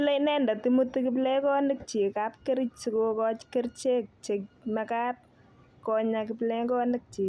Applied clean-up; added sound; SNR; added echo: none; none; none; none.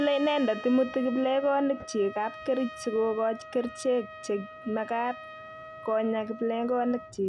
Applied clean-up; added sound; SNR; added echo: none; Trumpet; 15 dB; none.